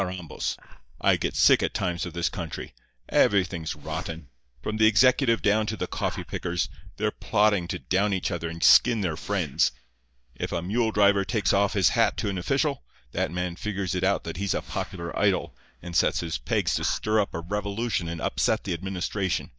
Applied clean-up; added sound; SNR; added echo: neural mask model DeepFilterNet 3.